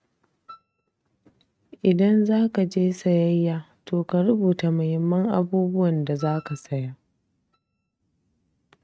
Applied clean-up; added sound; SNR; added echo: neural mask model RNNoise.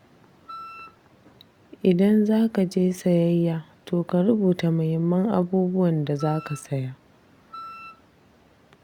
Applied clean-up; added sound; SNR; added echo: none; Wind instrument, woodwind instrument; 17 dB; none.